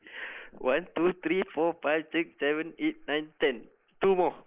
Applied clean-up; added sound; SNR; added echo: neural mask model Resemble Enhance denoiser.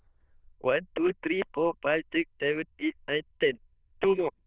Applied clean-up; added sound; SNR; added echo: neural diffusion model UNIVERSE++.